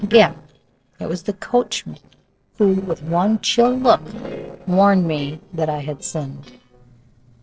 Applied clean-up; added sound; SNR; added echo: neural separator model SepFormer DNS4.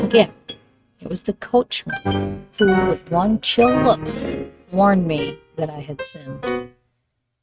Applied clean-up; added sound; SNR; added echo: neural mask model RNNoise.